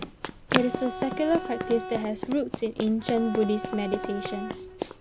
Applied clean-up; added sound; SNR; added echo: none; Run + Bowed string instrument; 5 dB; none.